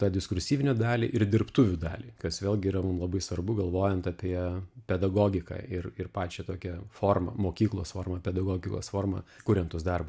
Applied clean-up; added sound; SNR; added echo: none; none; none; none.